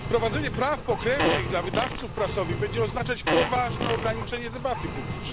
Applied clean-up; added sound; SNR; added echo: none; Fart + Engine; 1 dB; none.